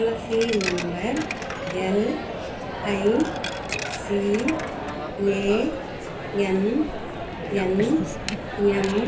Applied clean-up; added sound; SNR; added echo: none; Coin (dropping); 5 dB; reverberation time 0.3 s.